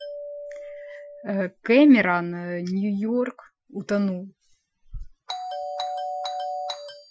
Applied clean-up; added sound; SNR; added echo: classical method Wiener filter.